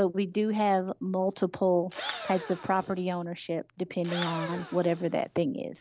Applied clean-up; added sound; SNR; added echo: none; Engine / Drill; 11 dB; none.